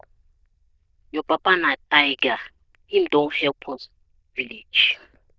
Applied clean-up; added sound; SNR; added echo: neural diffusion model UNIVERSE++.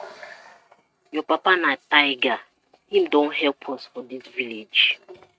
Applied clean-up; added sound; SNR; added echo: neural mask model RNNoise.